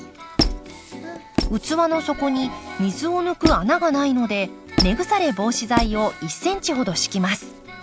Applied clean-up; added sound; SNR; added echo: none; Squeak; 6 dB; none.